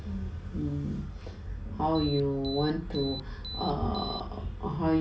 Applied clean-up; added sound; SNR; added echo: none; Alarm; 12 dB; reverberation time 0.3 s.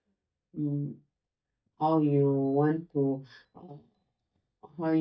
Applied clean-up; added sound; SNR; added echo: neural mask model DeepFilterNet 3.